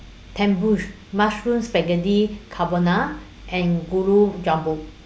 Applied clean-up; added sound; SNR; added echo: none; none; none; none.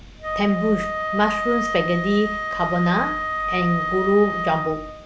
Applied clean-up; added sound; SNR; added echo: none; Wind instrument, woodwind instrument; 4 dB; none.